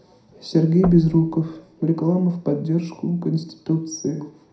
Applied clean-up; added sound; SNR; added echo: none; Knock / Wood; 16 dB; reverberation time 0.5 s.